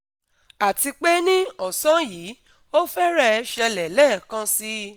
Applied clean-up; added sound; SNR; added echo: none; none; none; none.